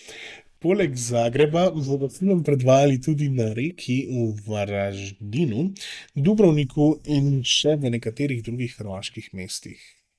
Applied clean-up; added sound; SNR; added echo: neural mask model DeepFilterNet 3.